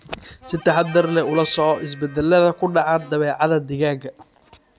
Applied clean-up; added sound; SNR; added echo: none; Harmonica; 19 dB; none.